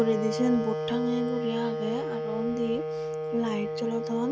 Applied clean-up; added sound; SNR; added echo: none; Wind instrument, woodwind instrument; 2 dB; none.